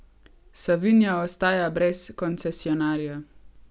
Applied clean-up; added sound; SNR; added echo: none; none; none; none.